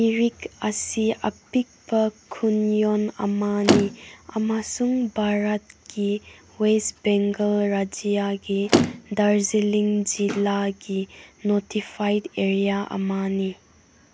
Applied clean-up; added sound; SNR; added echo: none; Motor vehicle (road); 1 dB; none.